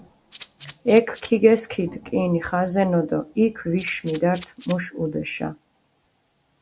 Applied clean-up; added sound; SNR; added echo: none; Rattle (instrument); 5 dB; none.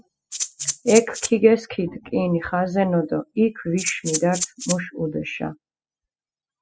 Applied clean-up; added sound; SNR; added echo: classical method spectral subtraction.